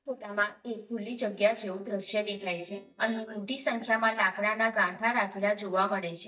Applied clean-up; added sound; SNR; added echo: neural mask model DeepFilterNet 3.